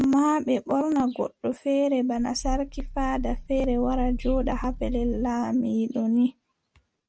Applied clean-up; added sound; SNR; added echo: neural mask model RNNoise.